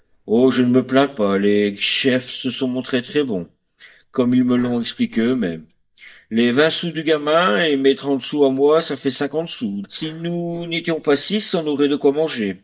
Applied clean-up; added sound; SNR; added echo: neural mask model DeepFilterNet 3.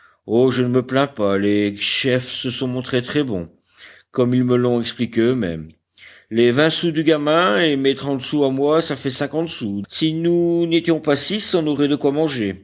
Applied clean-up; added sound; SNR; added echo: none; none; none; none.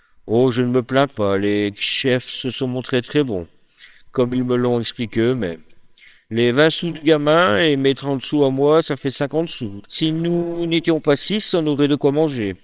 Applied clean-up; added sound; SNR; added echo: neural separator model SepFormer WHAMR!.